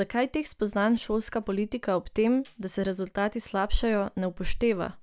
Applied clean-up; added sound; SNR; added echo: none; none; none; none.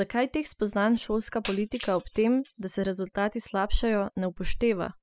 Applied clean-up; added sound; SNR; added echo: classical method spectral subtraction.